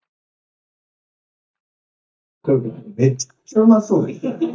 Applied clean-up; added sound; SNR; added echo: neural mask model DeepFilterNet 3.